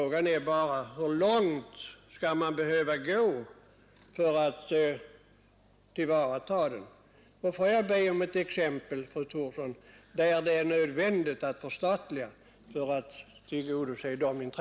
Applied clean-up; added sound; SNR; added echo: none; none; none; none.